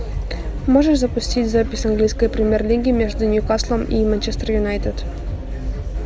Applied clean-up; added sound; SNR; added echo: none; none; none; none.